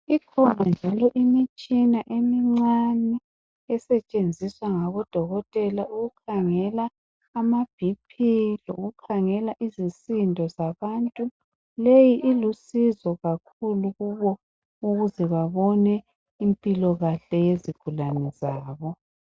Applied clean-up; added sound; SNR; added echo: none; none; none; none.